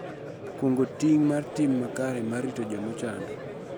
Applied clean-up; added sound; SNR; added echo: none; Crowd; 9 dB; none.